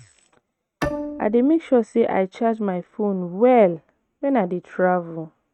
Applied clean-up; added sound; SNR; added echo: neural mask model RNNoise.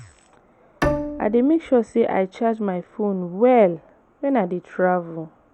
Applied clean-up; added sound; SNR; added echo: none; Bowed string instrument; 6 dB; none.